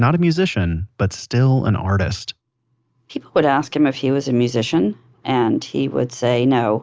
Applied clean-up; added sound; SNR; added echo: none; none; none; none.